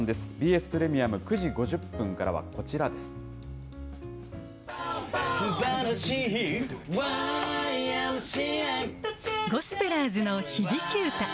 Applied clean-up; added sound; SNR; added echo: none; none; none; none.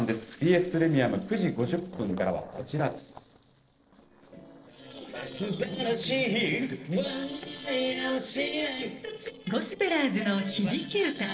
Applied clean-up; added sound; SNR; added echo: neural separator model SepFormer DNS4.